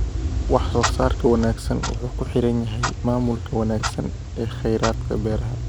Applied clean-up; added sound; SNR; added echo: none; Clock; 2 dB; none.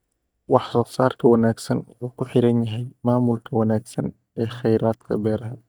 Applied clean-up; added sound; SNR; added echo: neural mask model DeepFilterNet 3.